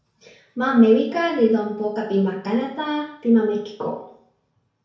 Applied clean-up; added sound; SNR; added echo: none; none; none; reverberation time 0.6 s.